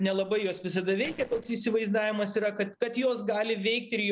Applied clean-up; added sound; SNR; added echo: neural separator model SepFormer DNS4.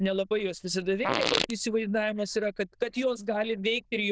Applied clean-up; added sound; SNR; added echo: neural diffusion model UNIVERSE++.